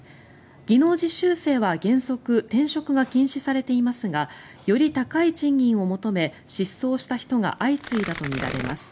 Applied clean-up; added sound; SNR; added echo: none; Tearing; 10 dB; none.